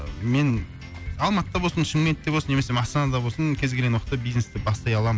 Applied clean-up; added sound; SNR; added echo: none; none; none; none.